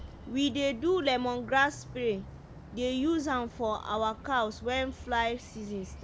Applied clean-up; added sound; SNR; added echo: none; Bird; 15 dB; none.